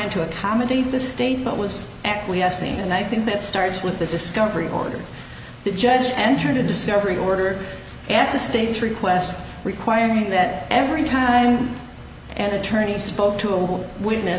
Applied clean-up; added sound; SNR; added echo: none; none; none; none.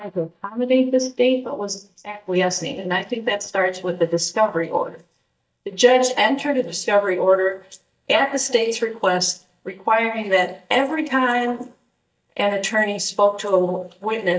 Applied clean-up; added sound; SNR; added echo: neural mask model DeepFilterNet 3.